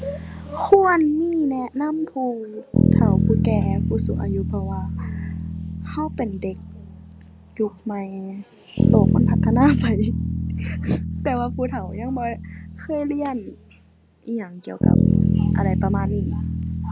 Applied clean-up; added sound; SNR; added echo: none; Bass guitar; -2 dB; none.